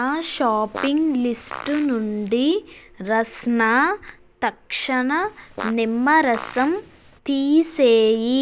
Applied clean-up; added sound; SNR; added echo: none; Fart; 15 dB; none.